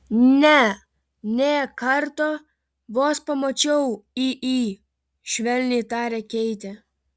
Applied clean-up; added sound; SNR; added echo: none; none; none; none.